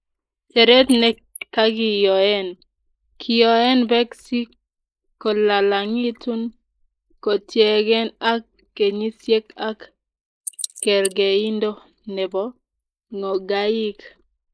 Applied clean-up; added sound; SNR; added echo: neural mask model Resemble Enhance denoiser.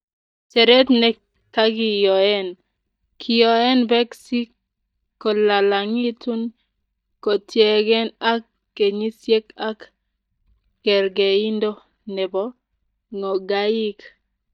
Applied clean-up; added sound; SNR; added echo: neural mask model DeepFilterNet 3.